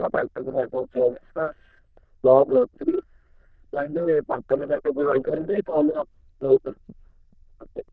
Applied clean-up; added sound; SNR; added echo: neural diffusion model UNIVERSE++.